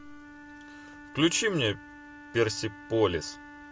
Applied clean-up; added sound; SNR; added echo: none; Wind instrument, woodwind instrument; 17 dB; none.